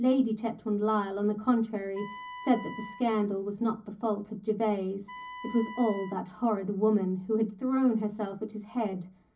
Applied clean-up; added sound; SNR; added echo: none; Wind instrument, woodwind instrument; 15 dB; reverberation time 0.4 s.